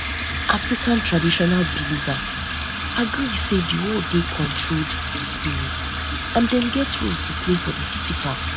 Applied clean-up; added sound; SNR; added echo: none; Sink (filling or washing) / Water tap, faucet; 1 dB; none.